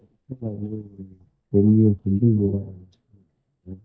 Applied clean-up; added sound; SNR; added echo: neural mask model DeepFilterNet 3.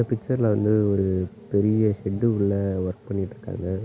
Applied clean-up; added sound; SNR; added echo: none; none; none; none.